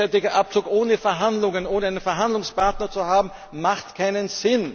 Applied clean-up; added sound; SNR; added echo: none; none; none; none.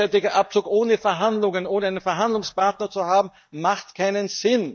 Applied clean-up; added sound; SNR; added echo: neural mask model DeepFilterNet 3.